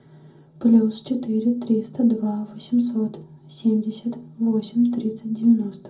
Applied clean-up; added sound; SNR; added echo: none; none; none; reverberation time 0.4 s.